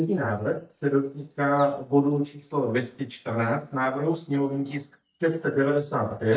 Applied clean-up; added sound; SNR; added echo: neural mask model DeepFilterNet 3.